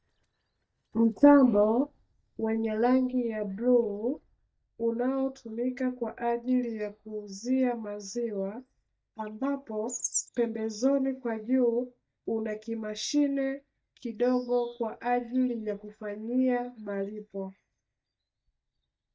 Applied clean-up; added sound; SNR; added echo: neural mask model DeepFilterNet 3.